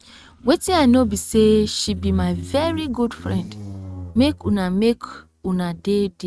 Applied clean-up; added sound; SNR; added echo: neural mask model RNNoise.